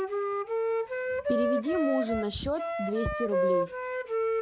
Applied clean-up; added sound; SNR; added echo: none; Wind instrument, woodwind instrument; -3 dB; none.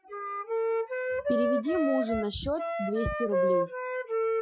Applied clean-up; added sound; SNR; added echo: classical method Wiener filter.